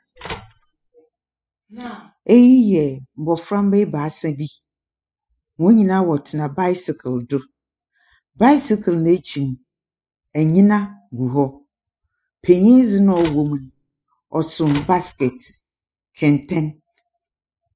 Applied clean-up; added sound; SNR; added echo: classical method spectral subtraction.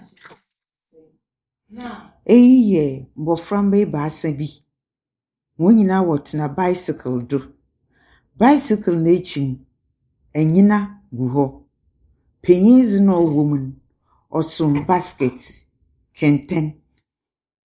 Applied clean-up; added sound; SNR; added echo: neural mask model Resemble Enhance denoiser.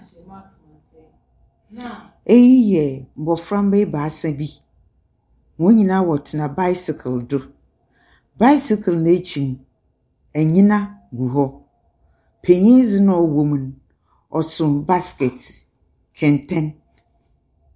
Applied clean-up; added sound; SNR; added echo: none; none; none; none.